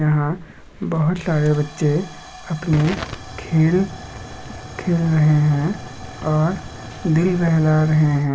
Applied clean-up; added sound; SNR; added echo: none; Tick / Hiss / Explosion / Fire; 16 dB; none.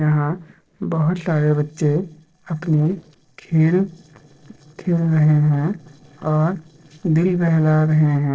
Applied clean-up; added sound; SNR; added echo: neural separator model SepFormer DNS4.